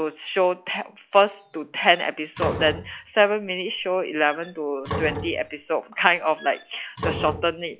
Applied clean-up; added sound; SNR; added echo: classical method log-MMSE.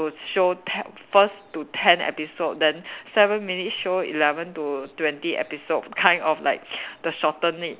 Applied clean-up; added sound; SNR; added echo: none; none; none; none.